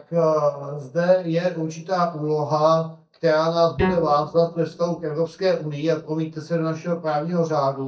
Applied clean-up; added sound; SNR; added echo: neural mask model DeepFilterNet 3.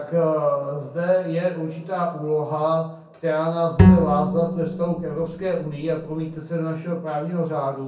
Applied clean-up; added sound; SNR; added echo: none; Bowed string instrument; -3 dB; reverberation time 0.6 s.